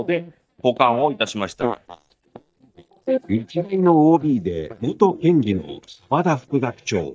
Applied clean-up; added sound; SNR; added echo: neural mask model DeepFilterNet 3.